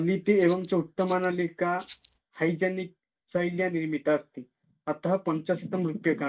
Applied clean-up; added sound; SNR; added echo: neural mask model DeepFilterNet 3.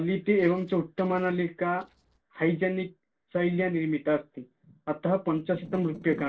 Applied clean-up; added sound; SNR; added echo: neural separator model SepFormer DNS4.